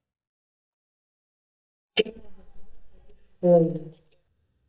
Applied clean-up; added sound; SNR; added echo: neural mask model DeepFilterNet 3.